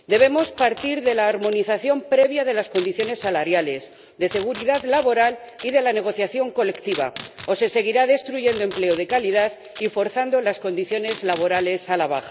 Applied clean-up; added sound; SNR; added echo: none; Packing tape, duct tape; 19 dB; none.